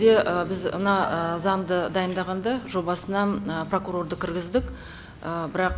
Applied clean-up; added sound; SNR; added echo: none; Piano; 17 dB; none.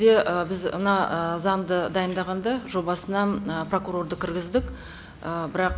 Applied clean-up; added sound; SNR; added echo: none; none; none; none.